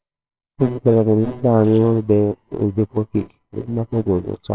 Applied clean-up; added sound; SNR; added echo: neural separator model SepFormer WHAMR!.